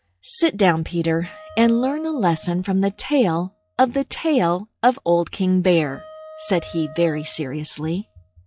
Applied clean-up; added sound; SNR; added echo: classical method log-MMSE.